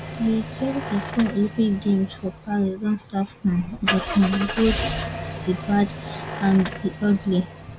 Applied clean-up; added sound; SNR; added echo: none; Engine starting / Car; 8 dB; none.